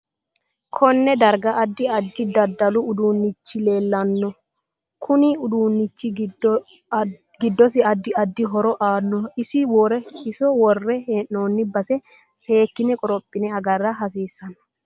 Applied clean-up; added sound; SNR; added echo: none; none; none; none.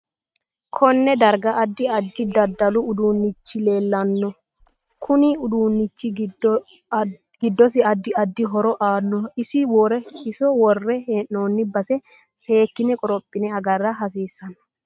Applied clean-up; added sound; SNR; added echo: neural mask model RNNoise.